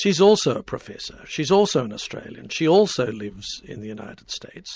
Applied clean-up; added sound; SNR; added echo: neural mask model Resemble Enhance denoiser.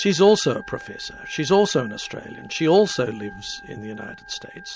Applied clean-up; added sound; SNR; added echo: none; Organ; 18 dB; none.